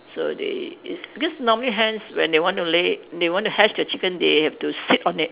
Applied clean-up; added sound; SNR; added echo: none; none; none; none.